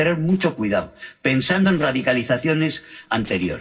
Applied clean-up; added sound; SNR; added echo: neural separator model SepFormer DNS4.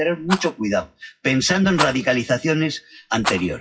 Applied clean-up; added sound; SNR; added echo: classical method WPE with log-MMSE.